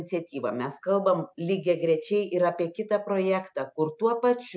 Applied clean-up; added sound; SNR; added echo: none; none; none; none.